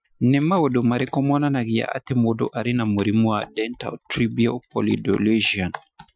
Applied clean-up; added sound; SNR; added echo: classical method Wiener filter.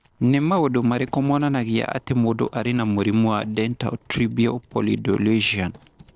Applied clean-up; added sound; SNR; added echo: neural separator model SepFormer DNS4.